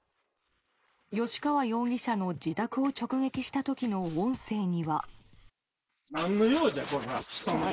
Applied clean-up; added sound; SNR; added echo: neural mask model Resemble Enhance denoiser.